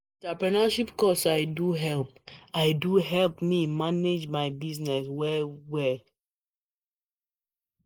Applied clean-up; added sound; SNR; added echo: neural mask model Resemble Enhance denoiser.